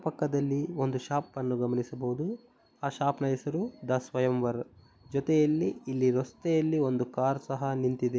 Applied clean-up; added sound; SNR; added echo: none; none; none; none.